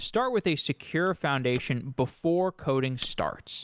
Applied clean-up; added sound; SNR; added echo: none; Fire; 19 dB; none.